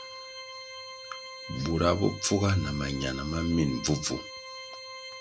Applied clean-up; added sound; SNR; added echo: none; Organ; 12 dB; none.